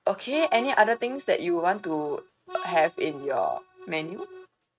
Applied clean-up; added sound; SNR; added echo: neural mask model RNNoise.